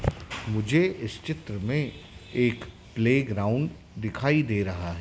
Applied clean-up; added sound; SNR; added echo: none; none; none; none.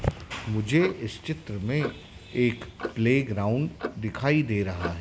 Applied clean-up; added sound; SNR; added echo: none; Clock; 13 dB; none.